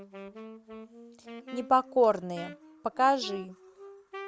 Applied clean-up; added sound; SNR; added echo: none; Wind instrument, woodwind instrument; 16 dB; none.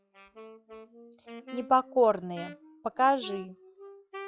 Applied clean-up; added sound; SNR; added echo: classical method log-MMSE.